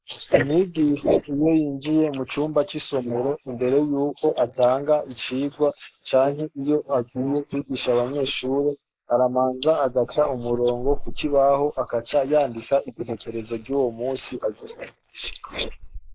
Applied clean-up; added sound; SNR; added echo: neural mask model Resemble Enhance denoiser.